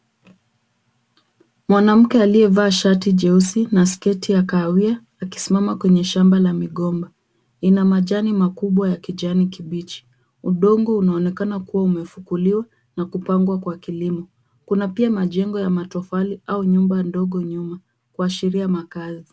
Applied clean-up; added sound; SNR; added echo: none; none; none; none.